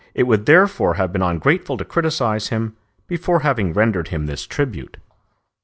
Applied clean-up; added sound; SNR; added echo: none; none; none; none.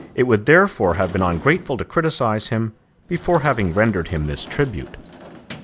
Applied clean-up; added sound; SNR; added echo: none; Sliding door / Slam; 20 dB; none.